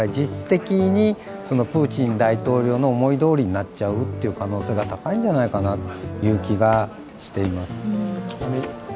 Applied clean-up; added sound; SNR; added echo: none; none; none; none.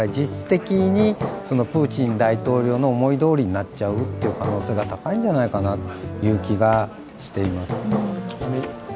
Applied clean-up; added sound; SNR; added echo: none; Hammer; 9 dB; none.